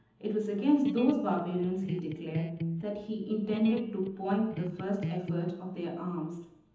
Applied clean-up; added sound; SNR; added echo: none; Electric guitar; 6 dB; reverberation time 1.3 s.